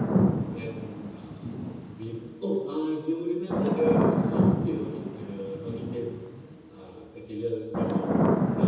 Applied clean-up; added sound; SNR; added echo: none; Thunder / Rain; -5 dB; reverberation time 1.1 s.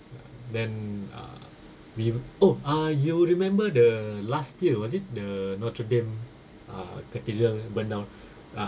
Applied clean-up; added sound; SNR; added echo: none; none; none; none.